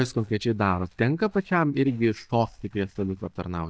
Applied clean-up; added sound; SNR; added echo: neural mask model DeepFilterNet 3.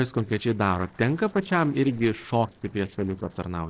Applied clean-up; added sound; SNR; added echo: neural separator model SepFormer DNS4.